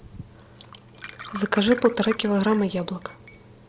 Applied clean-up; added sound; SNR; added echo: none; Glass; 15 dB; none.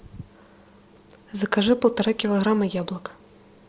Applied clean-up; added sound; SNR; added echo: none; none; none; none.